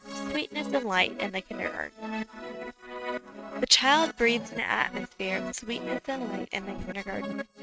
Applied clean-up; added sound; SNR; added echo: neural mask model RNNoise.